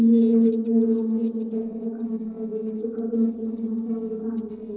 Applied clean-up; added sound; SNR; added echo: neural separator model SepFormer DNS4.